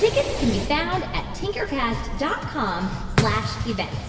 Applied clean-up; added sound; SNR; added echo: none; Fireworks; 4 dB; reverberation time 2.3 s.